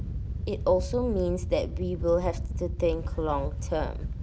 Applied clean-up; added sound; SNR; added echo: none; Wind / Boat, Water vehicle; 3 dB; none.